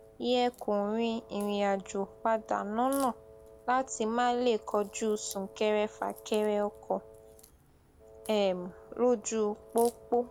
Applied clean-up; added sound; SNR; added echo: none; Wind instrument, woodwind instrument + Crack; 20 dB; none.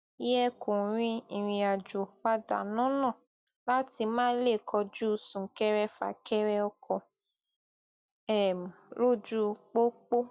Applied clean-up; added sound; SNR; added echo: none; none; none; none.